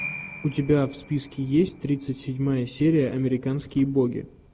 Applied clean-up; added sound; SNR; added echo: none; Piano; 18 dB; none.